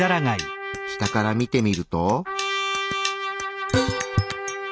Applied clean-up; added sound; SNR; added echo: none; Trumpet; 5 dB; none.